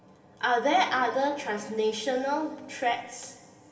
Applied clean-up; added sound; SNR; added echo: none; none; none; reverberation time 1.9 s.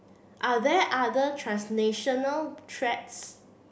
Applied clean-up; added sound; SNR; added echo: none; none; none; none.